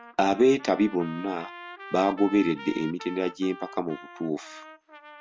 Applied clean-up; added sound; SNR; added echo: none; Trumpet; 16 dB; none.